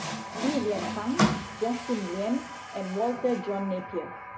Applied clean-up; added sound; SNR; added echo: none; Water tap, faucet; 3 dB; reverberation time 0.2 s.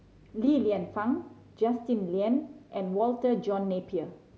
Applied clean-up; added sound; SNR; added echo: none; none; none; none.